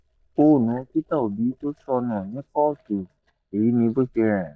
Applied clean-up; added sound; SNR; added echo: neural mask model DeepFilterNet 3.